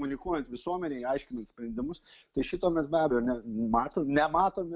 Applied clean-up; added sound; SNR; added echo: none; none; none; none.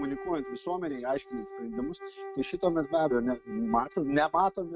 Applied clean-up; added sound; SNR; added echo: neural mask model RNNoise.